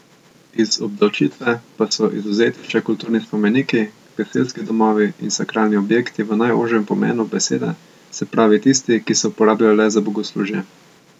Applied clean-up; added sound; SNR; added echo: none; none; none; none.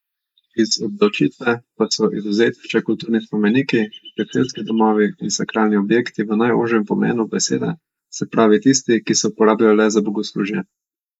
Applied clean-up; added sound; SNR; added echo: neural mask model Resemble Enhance denoiser.